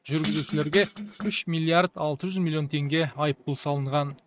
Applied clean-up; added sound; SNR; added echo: neural mask model RNNoise.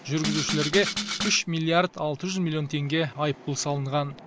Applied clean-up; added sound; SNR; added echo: none; Rattle (instrument); 3 dB; none.